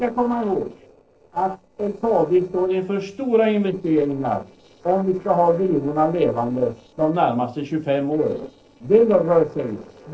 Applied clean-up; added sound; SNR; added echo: neural separator model SepFormer DNS4.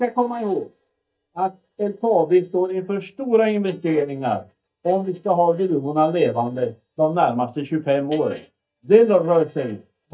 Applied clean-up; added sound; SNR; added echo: neural mask model DeepFilterNet 3.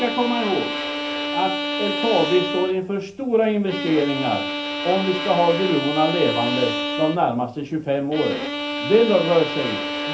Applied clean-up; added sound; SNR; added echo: none; Bowed string instrument; 5 dB; reverberation time 0.3 s.